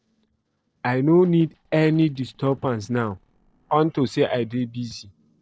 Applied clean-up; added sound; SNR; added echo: neural separator model SepFormer DNS4.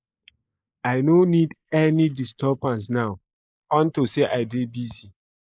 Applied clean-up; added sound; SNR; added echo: neural mask model Resemble Enhance denoiser.